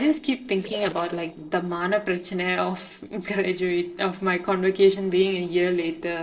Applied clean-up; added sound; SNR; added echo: neural separator model SepFormer DNS4.